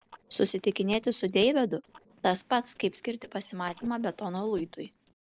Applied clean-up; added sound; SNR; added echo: neural separator model SepFormer DNS4.